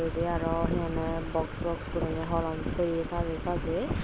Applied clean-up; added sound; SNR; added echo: none; none; none; none.